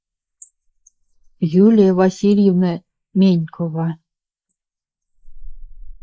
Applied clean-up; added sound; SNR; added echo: neural mask model Resemble Enhance denoiser.